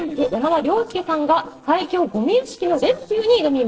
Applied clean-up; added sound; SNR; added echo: neural separator model SepFormer DNS4.